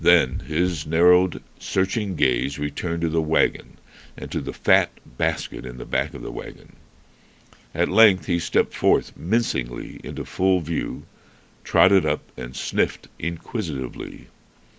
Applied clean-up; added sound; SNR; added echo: none; none; none; none.